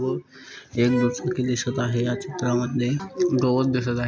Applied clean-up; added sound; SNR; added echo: none; Bowed string instrument; 13 dB; none.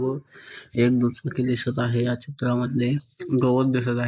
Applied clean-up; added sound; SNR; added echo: neural mask model Resemble Enhance denoiser.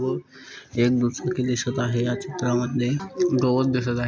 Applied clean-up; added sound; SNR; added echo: none; none; none; none.